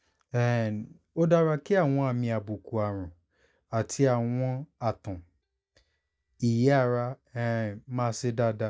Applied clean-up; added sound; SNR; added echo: neural mask model DeepFilterNet 3.